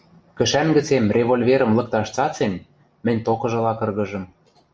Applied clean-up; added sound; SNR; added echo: none; none; none; none.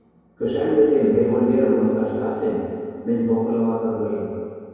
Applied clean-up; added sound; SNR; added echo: none; none; none; reverberation time 2.2 s.